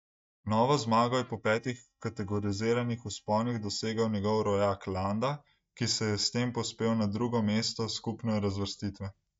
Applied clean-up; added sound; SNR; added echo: neural mask model DeepFilterNet 3.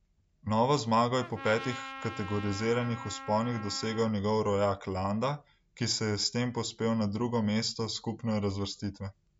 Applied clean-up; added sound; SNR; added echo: none; Trumpet; 13 dB; none.